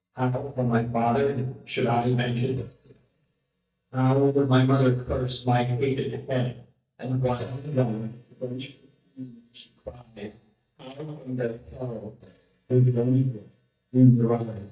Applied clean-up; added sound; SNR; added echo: neural mask model DeepFilterNet 3.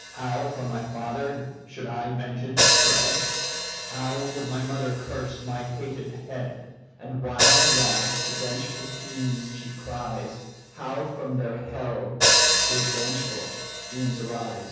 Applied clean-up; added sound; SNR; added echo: none; Hi-hat; -4 dB; reverberation time 1.1 s.